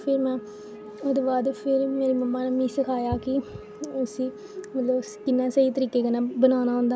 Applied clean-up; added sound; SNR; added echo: none; Wind instrument, woodwind instrument; 18 dB; none.